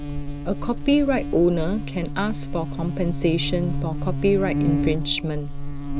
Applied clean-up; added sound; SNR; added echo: none; Buzz; 2 dB; none.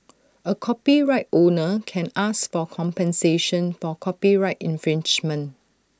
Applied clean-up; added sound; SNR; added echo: none; none; none; none.